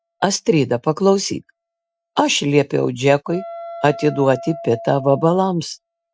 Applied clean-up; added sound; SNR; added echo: classical method Wiener filter.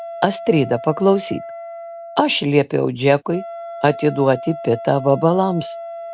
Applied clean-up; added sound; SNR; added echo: none; Wind instrument, woodwind instrument; 13 dB; none.